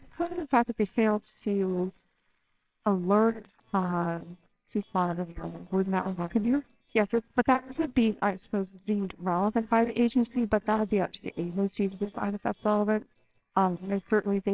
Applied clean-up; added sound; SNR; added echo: neural separator model SepFormer WHAMR!.